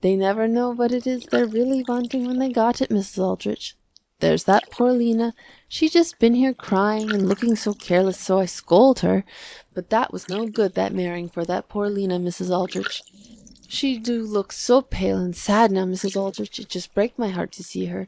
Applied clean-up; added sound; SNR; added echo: neural mask model Resemble Enhance denoiser.